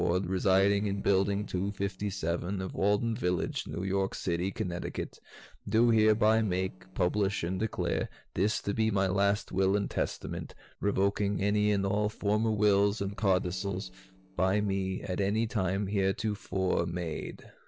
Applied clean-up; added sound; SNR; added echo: neural separator model SepFormer DNS4.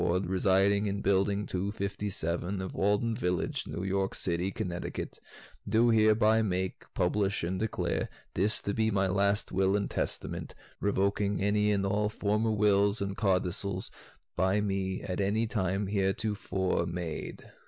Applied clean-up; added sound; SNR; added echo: none; none; none; none.